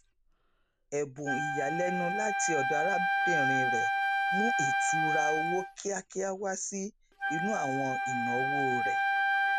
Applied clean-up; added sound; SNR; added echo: none; Wind instrument, woodwind instrument; -4 dB; none.